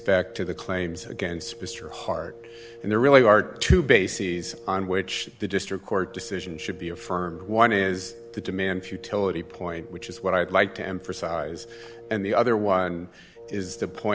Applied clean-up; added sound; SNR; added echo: none; Wind instrument, woodwind instrument; 19 dB; none.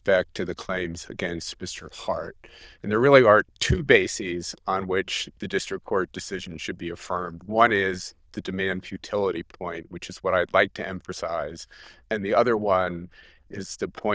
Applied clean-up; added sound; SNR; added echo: neural diffusion model UNIVERSE++.